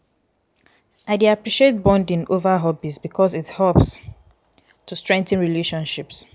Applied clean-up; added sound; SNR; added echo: none; none; none; none.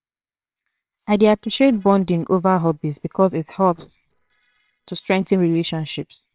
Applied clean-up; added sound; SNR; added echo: neural separator model SepFormer WHAMR!.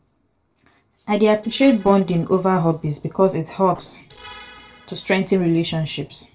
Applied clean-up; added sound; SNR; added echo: neural separator model SepFormer DNS4.